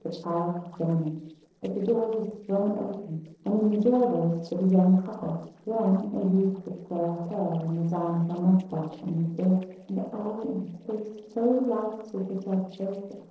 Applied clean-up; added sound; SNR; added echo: neural separator model SepFormer DNS4.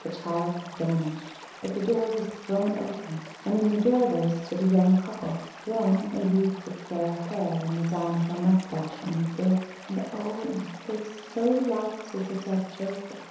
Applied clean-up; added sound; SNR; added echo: none; Stream / Liquid; 17 dB; reverberation time 1.0 s.